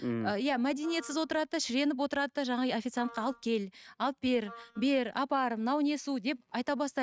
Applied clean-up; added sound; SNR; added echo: neural mask model RNNoise.